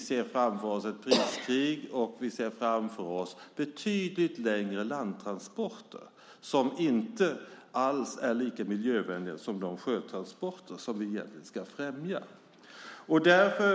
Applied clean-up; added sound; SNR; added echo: none; none; none; none.